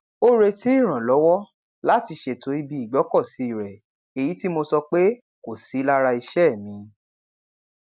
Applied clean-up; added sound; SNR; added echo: none; none; none; none.